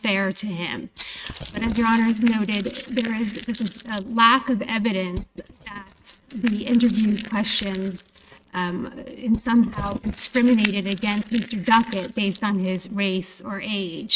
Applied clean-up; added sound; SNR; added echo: neural mask model RNNoise.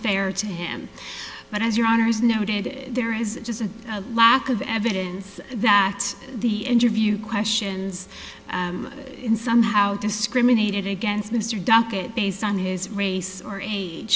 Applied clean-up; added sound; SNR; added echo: none; none; none; none.